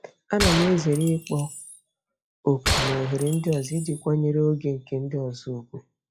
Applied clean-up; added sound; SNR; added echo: classical method log-MMSE.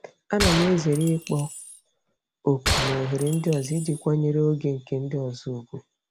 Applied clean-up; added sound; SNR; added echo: none; Gunshot, gunfire; 5 dB; none.